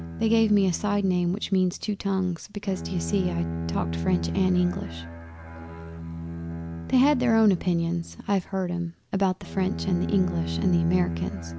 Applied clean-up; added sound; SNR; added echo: none; Bowed string instrument; 7 dB; none.